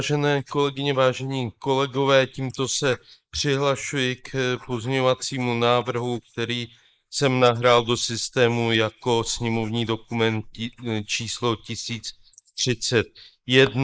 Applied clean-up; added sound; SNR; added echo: neural mask model Resemble Enhance denoiser.